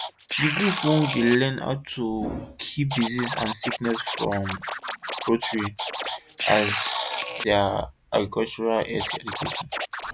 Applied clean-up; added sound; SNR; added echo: none; Scratching (performance technique); 6 dB; none.